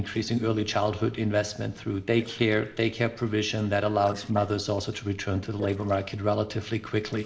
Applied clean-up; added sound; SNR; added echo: neural separator model SepFormer DNS4.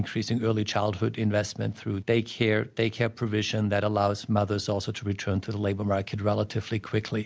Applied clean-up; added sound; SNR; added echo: none; none; none; none.